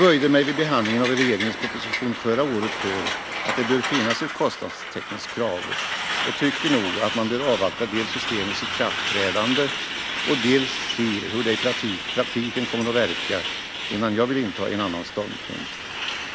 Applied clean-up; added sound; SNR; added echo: none; Truck; 4 dB; none.